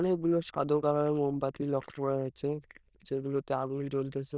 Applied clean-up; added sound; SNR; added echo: neural diffusion model UNIVERSE++.